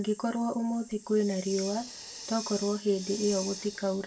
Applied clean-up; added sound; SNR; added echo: none; Hiss; 12 dB; reverberation time 0.2 s.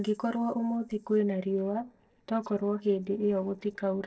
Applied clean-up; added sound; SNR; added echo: neural separator model SepFormer DNS4.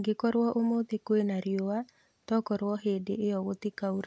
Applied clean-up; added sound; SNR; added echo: none; none; none; none.